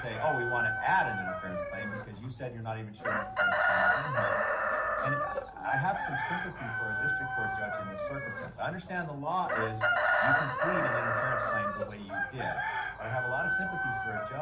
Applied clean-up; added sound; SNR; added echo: none; Chicken, rooster; -5 dB; reverberation time 0.7 s.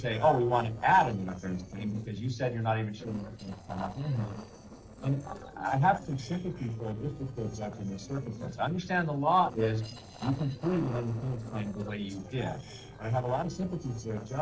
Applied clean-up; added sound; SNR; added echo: neural separator model SepFormer DNS4.